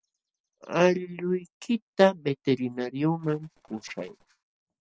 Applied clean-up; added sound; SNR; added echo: neural separator model SepFormer DNS4.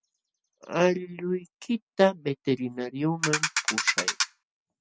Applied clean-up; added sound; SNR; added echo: none; Ratchet, pawl; -1 dB; none.